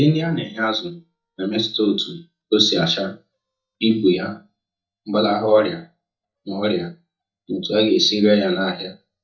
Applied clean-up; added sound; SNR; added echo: neural mask model DeepFilterNet 3.